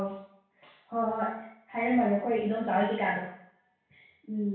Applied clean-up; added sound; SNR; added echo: none; none; none; reverberation time 0.6 s.